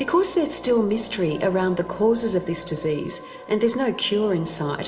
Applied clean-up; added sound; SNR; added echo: none; Brass instrument; 19 dB; reverberation time 0.9 s.